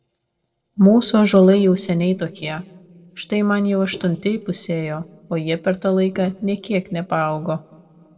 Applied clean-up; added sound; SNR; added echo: neural separator model SepFormer DNS4.